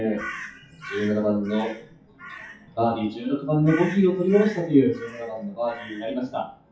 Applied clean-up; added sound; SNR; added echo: classical method WPE with log-MMSE.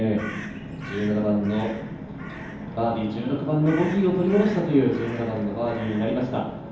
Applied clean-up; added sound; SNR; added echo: none; Crow; 17 dB; reverberation time 0.9 s.